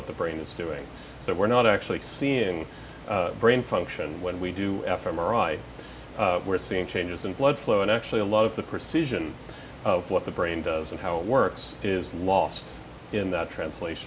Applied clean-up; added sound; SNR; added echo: none; none; none; none.